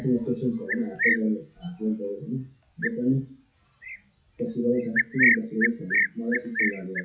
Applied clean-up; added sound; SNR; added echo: classical method WPE with log-MMSE.